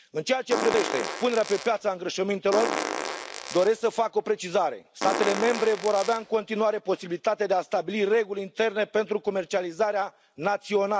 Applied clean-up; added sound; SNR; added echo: none; Fart; 6 dB; none.